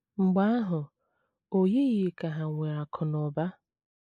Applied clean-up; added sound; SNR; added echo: neural mask model Resemble Enhance denoiser.